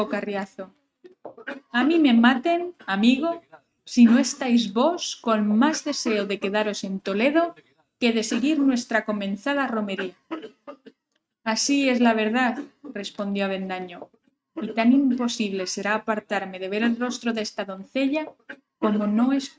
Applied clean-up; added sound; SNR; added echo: neural mask model RNNoise.